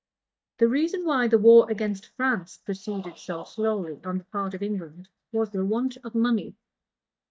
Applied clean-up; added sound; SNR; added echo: neural mask model DeepFilterNet 3.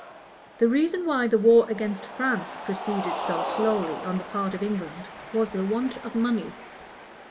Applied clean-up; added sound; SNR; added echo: none; Cheering; 10 dB; reverberation time 1.3 s.